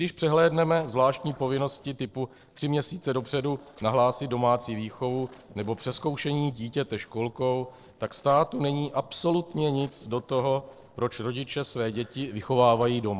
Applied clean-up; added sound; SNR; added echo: neural separator model SepFormer DNS4.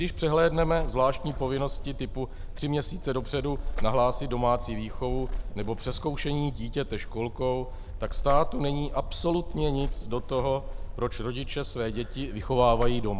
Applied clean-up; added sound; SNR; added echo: none; Purr; 3 dB; none.